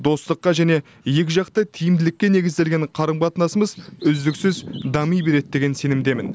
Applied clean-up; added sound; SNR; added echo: none; Bird vocalization, bird call, bird song; 19 dB; none.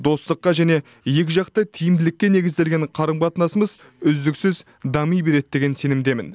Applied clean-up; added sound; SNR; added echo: none; none; none; none.